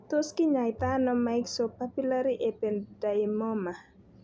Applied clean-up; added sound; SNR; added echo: none; Bowed string instrument; 18 dB; none.